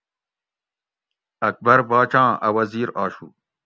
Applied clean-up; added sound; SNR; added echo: none; none; none; none.